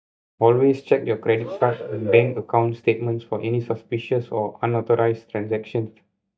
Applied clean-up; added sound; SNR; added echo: neural mask model DeepFilterNet 3.